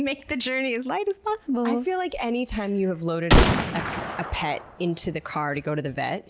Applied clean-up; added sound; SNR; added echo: none; Gunshot, gunfire; -3 dB; none.